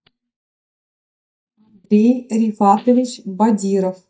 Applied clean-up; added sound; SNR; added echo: neural mask model DeepFilterNet 3.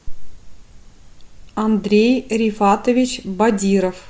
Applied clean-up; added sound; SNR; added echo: none; none; none; none.